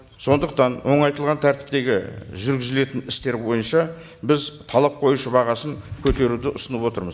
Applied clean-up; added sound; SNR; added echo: none; none; none; none.